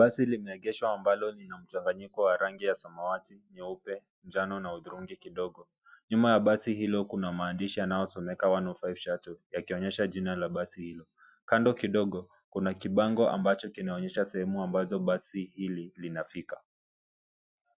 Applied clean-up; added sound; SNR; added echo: none; none; none; none.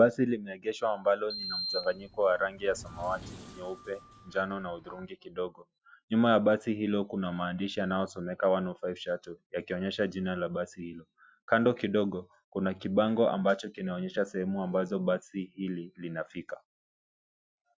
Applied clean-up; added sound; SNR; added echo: none; Sliding door; 12 dB; none.